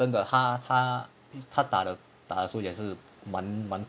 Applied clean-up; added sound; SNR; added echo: none; none; none; none.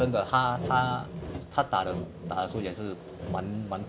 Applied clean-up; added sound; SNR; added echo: none; Sawing; 8 dB; none.